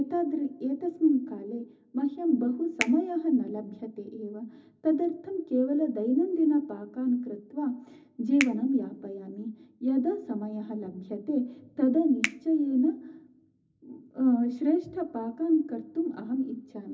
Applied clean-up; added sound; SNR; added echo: none; Finger snapping; 12 dB; reverberation time 0.4 s.